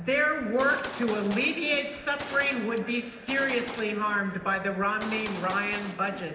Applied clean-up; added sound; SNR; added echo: none; Gunshot, gunfire; 13 dB; reverberation time 0.8 s.